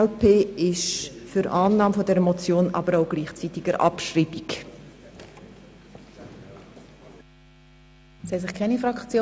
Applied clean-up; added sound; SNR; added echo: none; none; none; none.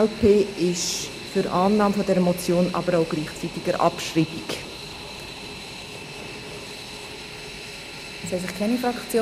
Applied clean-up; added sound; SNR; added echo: none; Fixed-wing aircraft, airplane; 12 dB; none.